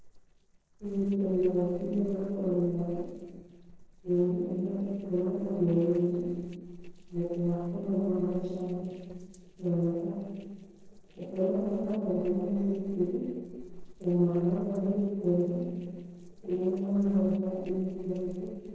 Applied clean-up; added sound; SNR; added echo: neural separator model SepFormer DNS4.